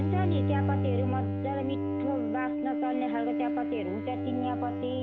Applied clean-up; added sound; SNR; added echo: none; Bowed string instrument; -4 dB; none.